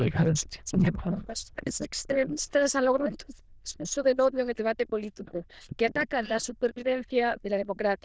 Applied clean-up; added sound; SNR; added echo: neural diffusion model UNIVERSE++.